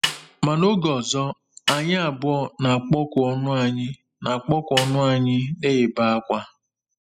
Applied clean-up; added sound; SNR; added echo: classical method spectral subtraction.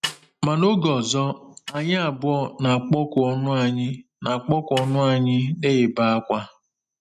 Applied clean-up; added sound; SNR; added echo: neural mask model RNNoise.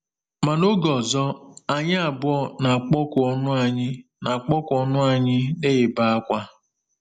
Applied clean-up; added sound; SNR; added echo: none; none; none; none.